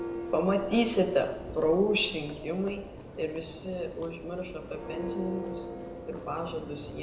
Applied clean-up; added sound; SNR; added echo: none; Church bell; 9 dB; reverberation time 0.8 s.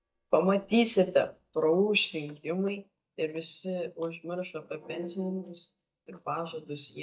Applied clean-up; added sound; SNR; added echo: neural mask model DeepFilterNet 3.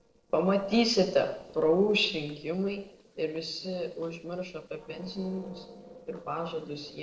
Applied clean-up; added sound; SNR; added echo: neural separator model SepFormer DNS4.